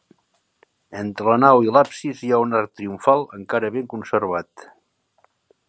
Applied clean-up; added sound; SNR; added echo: none; none; none; none.